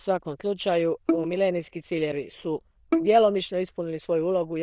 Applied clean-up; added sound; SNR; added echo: neural diffusion model UNIVERSE++.